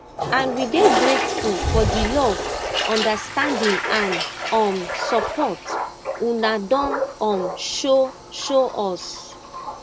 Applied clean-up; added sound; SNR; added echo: none; Toilet flush; 3 dB; none.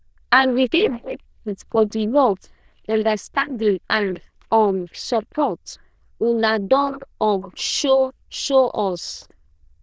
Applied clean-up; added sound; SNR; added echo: neural diffusion model UNIVERSE++.